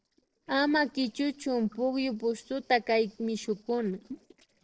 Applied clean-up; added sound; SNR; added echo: neural separator model SepFormer DNS4.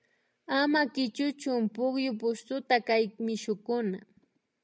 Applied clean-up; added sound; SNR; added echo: none; none; none; none.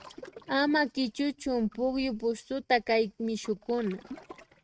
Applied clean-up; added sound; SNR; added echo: neural mask model RNNoise.